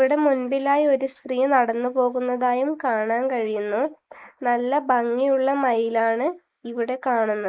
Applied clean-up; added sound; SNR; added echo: neural mask model Resemble Enhance denoiser.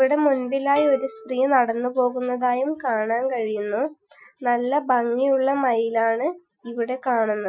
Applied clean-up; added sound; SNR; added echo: classical method Wiener filter.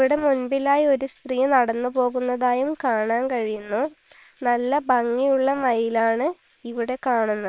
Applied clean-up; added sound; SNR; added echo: neural separator model SepFormer WHAM!.